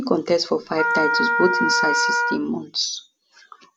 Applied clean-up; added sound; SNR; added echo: none; Wind instrument, woodwind instrument; -3 dB; none.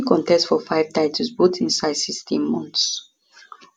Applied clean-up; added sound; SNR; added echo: none; none; none; none.